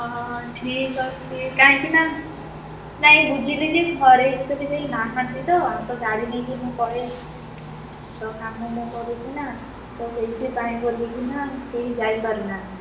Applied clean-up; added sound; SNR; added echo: none; Cricket; 14 dB; reverberation time 0.7 s.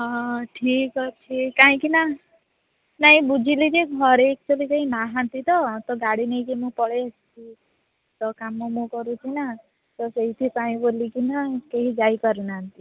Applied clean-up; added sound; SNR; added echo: none; none; none; none.